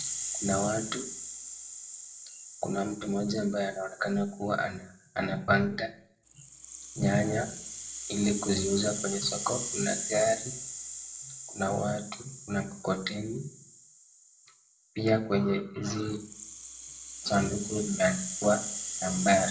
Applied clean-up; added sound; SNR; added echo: none; Rattle (instrument); 8 dB; reverberation time 0.3 s.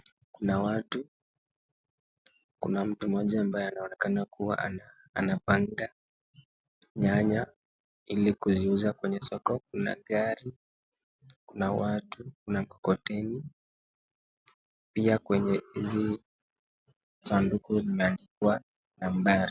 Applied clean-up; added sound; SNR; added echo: none; none; none; none.